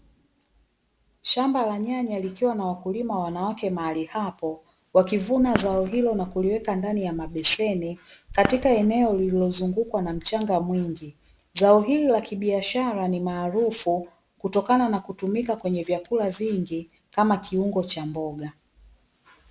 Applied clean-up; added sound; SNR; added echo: none; Fireworks; 11 dB; none.